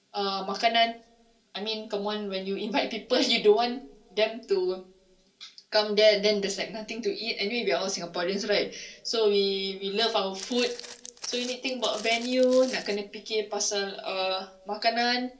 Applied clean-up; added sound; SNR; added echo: none; Walk, footsteps; 14 dB; reverberation time 0.3 s.